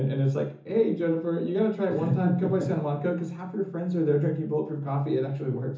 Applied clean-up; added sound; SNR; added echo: none; none; none; reverberation time 0.7 s.